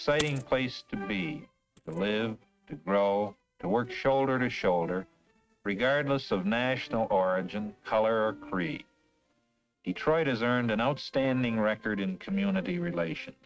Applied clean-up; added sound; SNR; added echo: neural mask model RNNoise.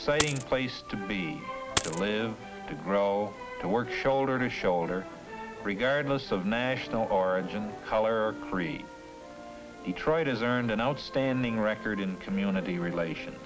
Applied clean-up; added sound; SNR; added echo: none; Coin (dropping); 3 dB; none.